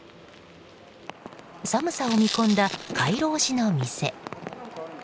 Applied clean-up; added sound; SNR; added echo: none; Tearing; 11 dB; none.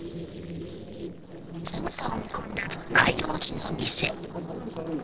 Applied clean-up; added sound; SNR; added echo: neural separator model SepFormer DNS4.